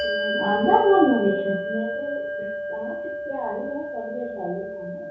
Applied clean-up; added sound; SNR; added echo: none; Bell; 4 dB; reverberation time 0.6 s.